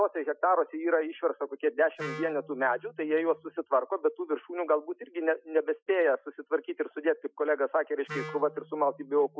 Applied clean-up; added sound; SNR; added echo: classical method Wiener filter.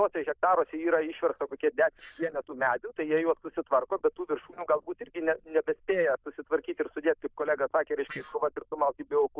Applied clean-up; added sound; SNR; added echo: neural diffusion model UNIVERSE++.